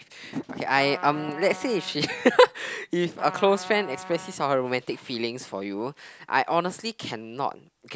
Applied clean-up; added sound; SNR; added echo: none; Trumpet; 15 dB; none.